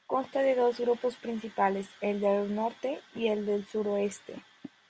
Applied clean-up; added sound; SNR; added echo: none; none; none; none.